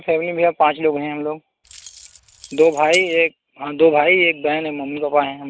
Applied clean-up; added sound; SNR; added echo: neural mask model RNNoise.